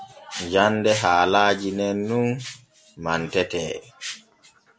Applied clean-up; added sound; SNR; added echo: none; none; none; none.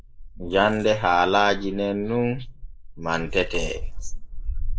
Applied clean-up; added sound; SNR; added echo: neural mask model Resemble Enhance denoiser.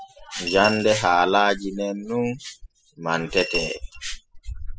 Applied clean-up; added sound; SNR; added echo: classical method spectral subtraction.